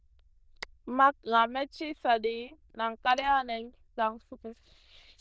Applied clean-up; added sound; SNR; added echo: neural diffusion model UNIVERSE++.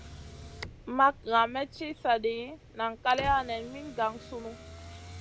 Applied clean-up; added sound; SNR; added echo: none; Motor vehicle (road); 15 dB; none.